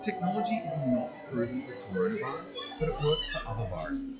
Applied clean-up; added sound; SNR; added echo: classical method log-MMSE.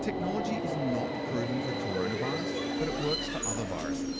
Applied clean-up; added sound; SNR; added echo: none; Subway, metro, underground; -3 dB; none.